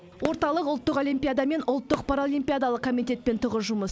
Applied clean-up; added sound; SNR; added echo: none; Fireworks; 14 dB; none.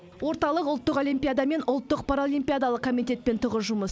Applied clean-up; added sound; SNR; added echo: none; none; none; none.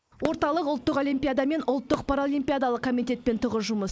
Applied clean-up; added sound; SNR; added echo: neural mask model Resemble Enhance denoiser.